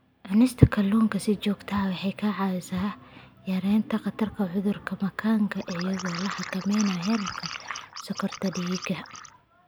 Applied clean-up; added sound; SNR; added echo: none; Liquid; 11 dB; none.